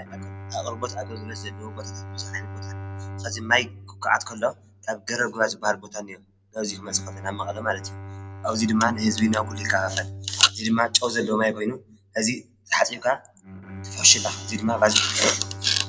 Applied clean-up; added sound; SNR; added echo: none; Bowed string instrument; 13 dB; none.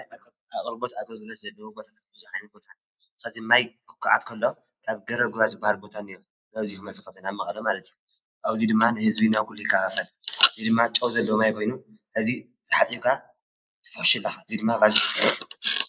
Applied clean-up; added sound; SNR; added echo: neural mask model Resemble Enhance denoiser.